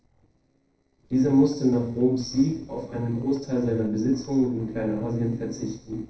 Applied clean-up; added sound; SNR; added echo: neural separator model SepFormer DNS4.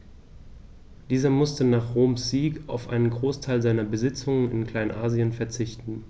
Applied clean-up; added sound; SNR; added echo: none; none; none; none.